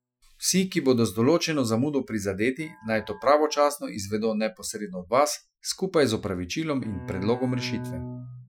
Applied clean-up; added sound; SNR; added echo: classical method Wiener filter.